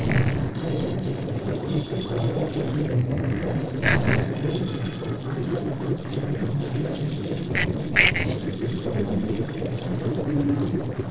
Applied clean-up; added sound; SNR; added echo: neural separator model SepFormer DNS4.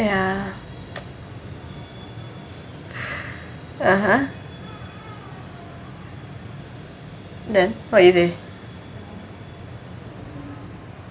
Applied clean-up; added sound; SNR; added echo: none; none; none; none.